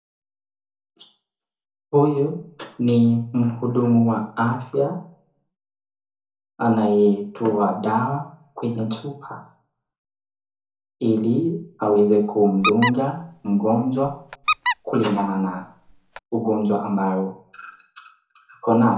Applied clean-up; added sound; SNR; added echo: none; Squeak; 4 dB; reverberation time 0.6 s.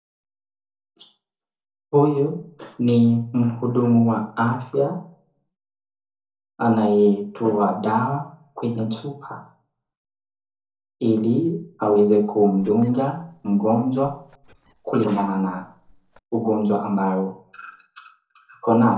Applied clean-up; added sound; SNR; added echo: neural separator model SepFormer DNS4.